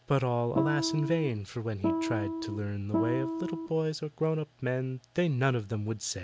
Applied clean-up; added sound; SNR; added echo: none; Guitar; 2 dB; none.